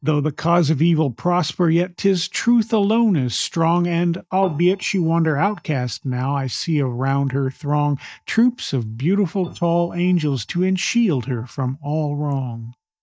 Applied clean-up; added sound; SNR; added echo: neural mask model DeepFilterNet 3.